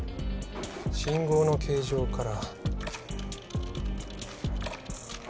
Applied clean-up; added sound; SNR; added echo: none; Wind instrument, woodwind instrument + Subway, metro, underground; 15 dB; none.